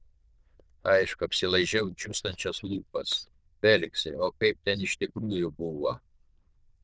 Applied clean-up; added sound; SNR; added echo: neural diffusion model UNIVERSE++.